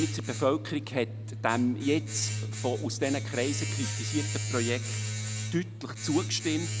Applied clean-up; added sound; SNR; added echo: none; Domestic sounds, home sounds; 3 dB; none.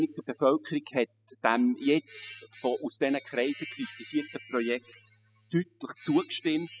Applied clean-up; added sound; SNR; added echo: classical method spectral subtraction.